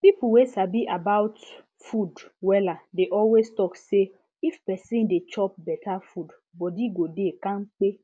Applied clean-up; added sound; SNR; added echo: none; none; none; none.